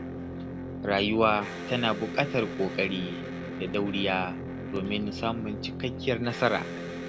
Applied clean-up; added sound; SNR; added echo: none; Electric guitar; 6 dB; none.